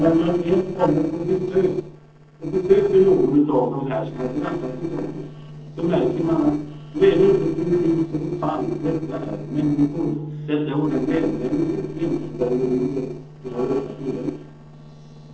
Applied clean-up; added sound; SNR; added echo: neural separator model SepFormer DNS4.